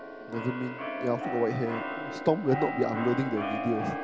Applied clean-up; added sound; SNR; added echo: none; Keyboard (musical); 4 dB; none.